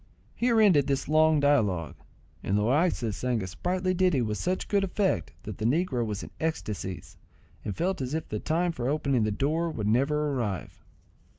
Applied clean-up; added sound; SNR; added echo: none; none; none; none.